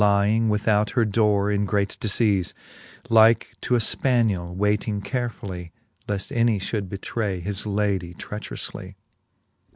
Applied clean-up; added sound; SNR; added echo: none; none; none; none.